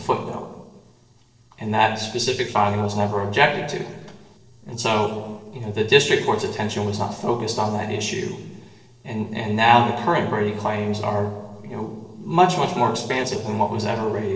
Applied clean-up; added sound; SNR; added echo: neural separator model SepFormer DNS4.